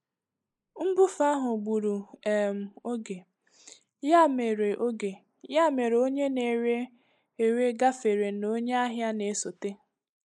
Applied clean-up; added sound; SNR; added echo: neural mask model Resemble Enhance denoiser.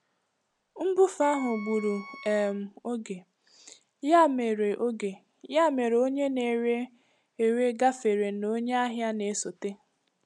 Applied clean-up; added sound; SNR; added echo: none; Wind instrument, woodwind instrument; 18 dB; none.